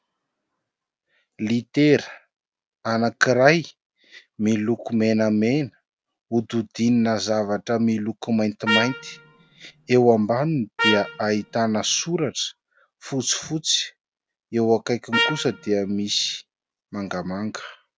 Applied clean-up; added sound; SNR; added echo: none; Trumpet; 4 dB; none.